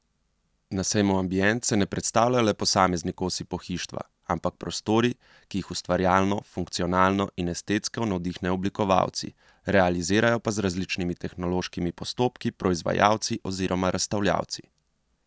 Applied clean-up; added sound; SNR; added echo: none; none; none; none.